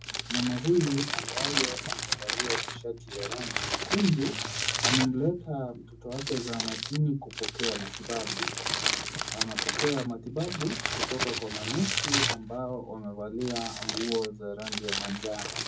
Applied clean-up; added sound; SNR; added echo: none; Crumpling, crinkling; 0 dB; reverberation time 0.3 s.